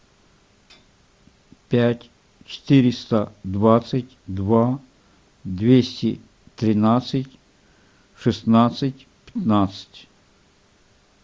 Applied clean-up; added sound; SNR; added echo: none; none; none; none.